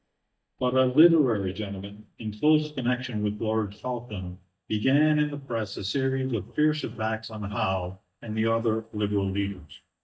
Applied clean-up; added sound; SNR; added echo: neural mask model DeepFilterNet 3.